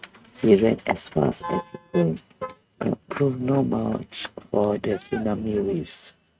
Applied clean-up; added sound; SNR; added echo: neural mask model RNNoise.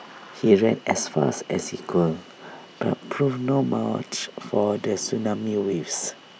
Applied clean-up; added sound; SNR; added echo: none; none; none; none.